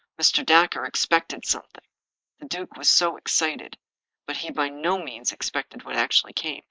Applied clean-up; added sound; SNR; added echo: neural mask model Resemble Enhance denoiser.